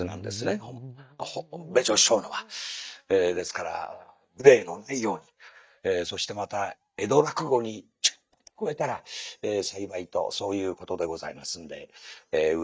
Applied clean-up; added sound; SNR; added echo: neural mask model DeepFilterNet 3.